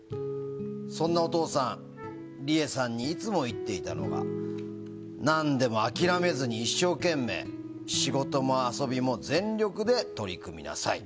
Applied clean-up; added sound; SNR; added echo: none; Wind instrument, woodwind instrument; 19 dB; none.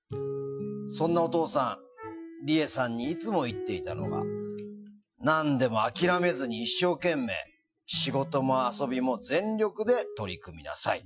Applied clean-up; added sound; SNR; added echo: classical method Wiener filter.